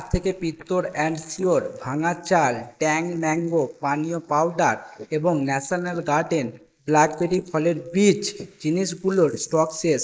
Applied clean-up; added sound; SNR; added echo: neural mask model Resemble Enhance denoiser.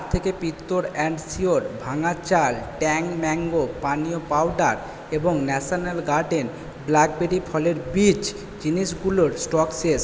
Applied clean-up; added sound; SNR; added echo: none; none; none; none.